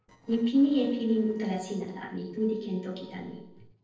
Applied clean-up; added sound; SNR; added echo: neural separator model SepFormer DNS4.